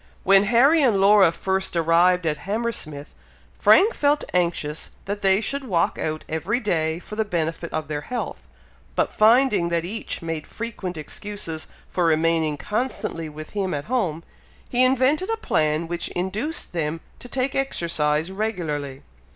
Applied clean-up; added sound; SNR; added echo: none; none; none; none.